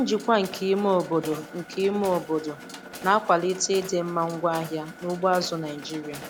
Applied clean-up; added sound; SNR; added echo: none; Mechanisms; 16 dB; none.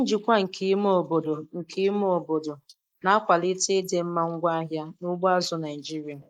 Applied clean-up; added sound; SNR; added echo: neural mask model Resemble Enhance denoiser.